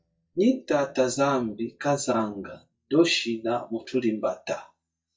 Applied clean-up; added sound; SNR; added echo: neural mask model DeepFilterNet 3.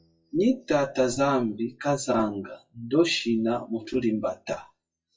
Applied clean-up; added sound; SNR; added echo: classical method WPE with log-MMSE.